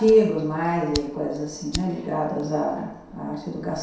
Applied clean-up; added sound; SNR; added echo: none; Fire; 16 dB; reverberation time 0.7 s.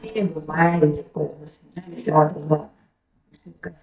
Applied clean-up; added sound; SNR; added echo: neural mask model DeepFilterNet 3.